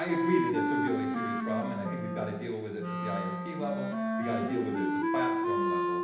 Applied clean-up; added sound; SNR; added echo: none; Wind instrument, woodwind instrument; -3 dB; reverberation time 0.9 s.